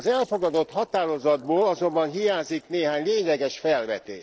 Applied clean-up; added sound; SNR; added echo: neural separator model SepFormer DNS4.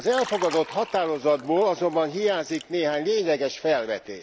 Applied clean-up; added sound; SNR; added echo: none; Liquid; 17 dB; none.